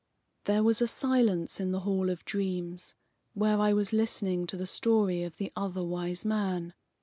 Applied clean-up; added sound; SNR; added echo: none; none; none; none.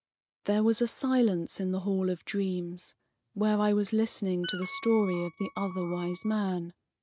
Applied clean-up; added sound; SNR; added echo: neural mask model RNNoise.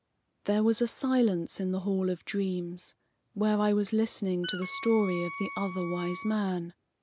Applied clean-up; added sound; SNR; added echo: none; Wind instrument, woodwind instrument; 11 dB; none.